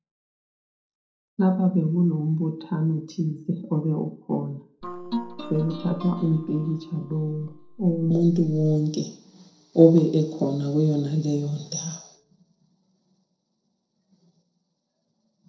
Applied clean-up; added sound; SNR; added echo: neural separator model SepFormer DNS4.